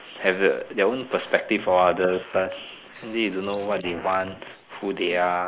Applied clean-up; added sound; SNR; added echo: neural mask model Resemble Enhance denoiser.